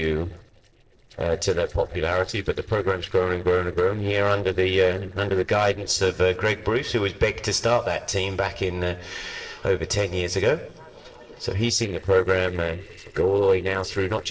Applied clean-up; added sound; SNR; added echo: neural separator model SepFormer DNS4.